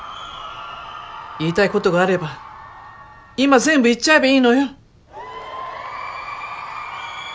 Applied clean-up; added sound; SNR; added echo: none; Crowd / Cheering; 14 dB; none.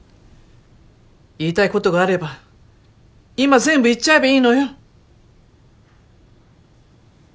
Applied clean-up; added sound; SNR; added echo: none; none; none; none.